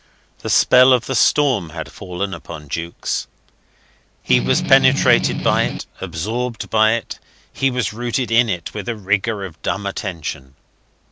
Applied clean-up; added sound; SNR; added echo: none; Strum; 2 dB; none.